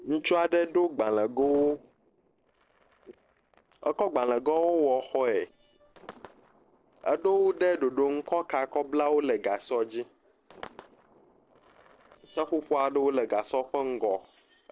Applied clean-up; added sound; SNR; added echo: neural separator model SepFormer DNS4.